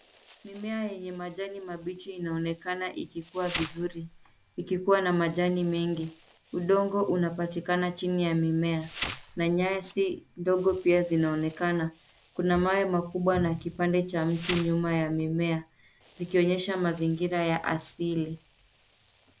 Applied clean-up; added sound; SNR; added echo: none; Insect; 16 dB; none.